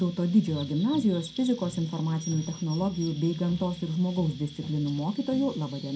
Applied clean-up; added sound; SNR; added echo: none; Chirp, tweet; 19 dB; reverberation time 0.2 s.